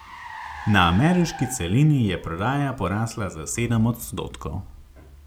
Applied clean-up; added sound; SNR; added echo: none; Car; 17 dB; none.